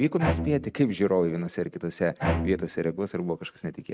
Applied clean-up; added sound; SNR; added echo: neural mask model RNNoise.